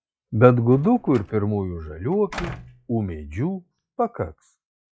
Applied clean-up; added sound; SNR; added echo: classical method log-MMSE.